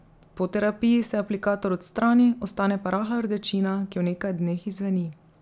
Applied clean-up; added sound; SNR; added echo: none; none; none; none.